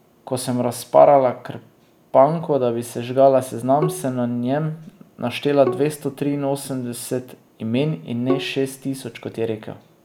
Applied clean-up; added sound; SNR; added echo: none; Bowed string instrument; 10 dB; none.